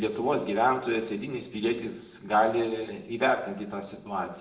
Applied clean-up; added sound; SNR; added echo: none; none; none; reverberation time 0.6 s.